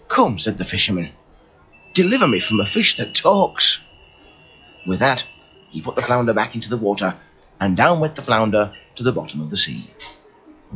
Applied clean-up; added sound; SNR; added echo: classical method log-MMSE.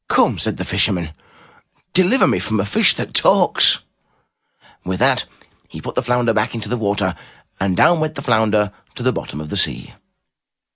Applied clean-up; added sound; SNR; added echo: none; none; none; none.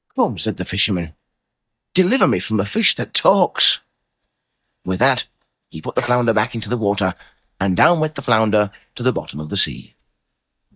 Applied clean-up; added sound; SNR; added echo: neural mask model DeepFilterNet 3.